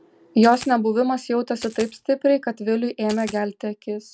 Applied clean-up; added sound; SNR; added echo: none; Coin (dropping); 17 dB; none.